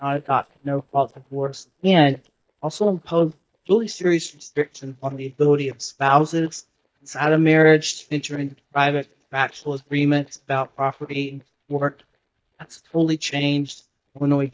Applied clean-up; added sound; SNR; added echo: neural mask model DeepFilterNet 3.